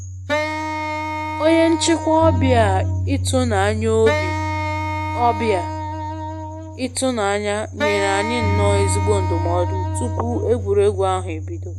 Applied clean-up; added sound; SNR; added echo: none; Wind instrument, woodwind instrument + Bass guitar; 2 dB; none.